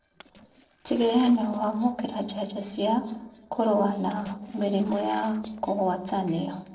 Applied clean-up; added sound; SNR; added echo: neural separator model SepFormer DNS4.